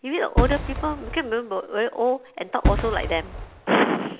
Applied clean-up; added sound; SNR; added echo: none; Fireworks; 1 dB; none.